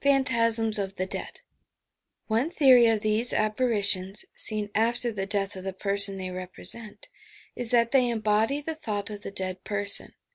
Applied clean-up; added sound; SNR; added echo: none; none; none; none.